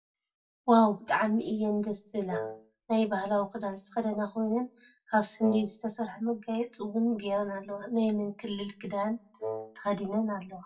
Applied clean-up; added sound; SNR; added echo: none; Wind instrument, woodwind instrument; 8 dB; reverberation time 0.1 s.